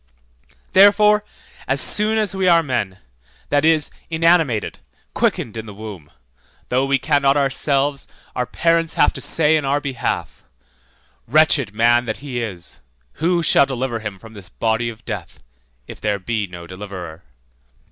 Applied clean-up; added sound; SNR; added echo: none; none; none; none.